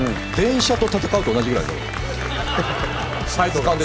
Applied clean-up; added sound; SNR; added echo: none; Applause; 12 dB; none.